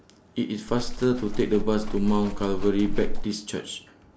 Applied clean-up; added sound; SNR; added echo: none; Livestock, farm animals, working animals; 1 dB; none.